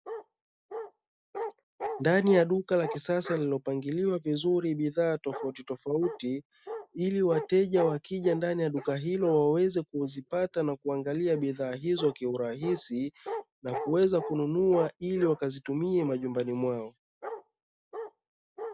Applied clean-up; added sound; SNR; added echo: neural mask model Resemble Enhance denoiser.